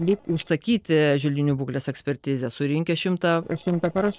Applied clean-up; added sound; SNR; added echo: neural separator model SepFormer DNS4.